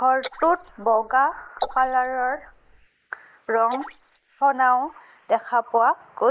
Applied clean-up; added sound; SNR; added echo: neural mask model Resemble Enhance denoiser.